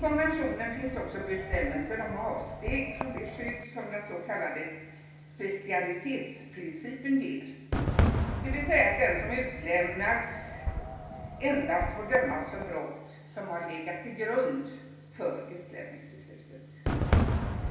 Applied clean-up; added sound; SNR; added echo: none; Fireworks; 3 dB; reverberation time 0.9 s.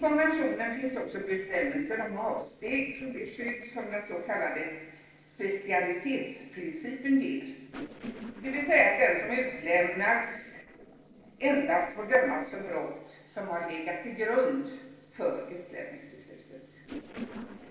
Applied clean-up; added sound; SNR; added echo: neural separator model SepFormer DNS4.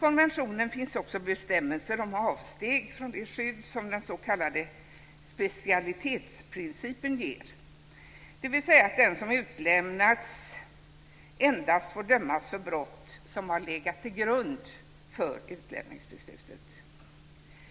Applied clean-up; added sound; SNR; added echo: none; none; none; none.